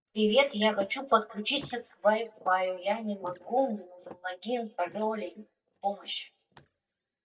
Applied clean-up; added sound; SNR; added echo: neural mask model DeepFilterNet 3.